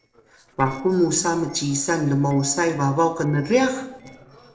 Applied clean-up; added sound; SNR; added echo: neural separator model SepFormer DNS4.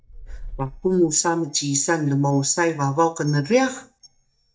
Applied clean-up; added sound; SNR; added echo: neural mask model DeepFilterNet 3.